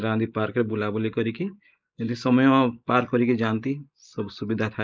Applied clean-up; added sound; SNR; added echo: neural mask model Resemble Enhance denoiser.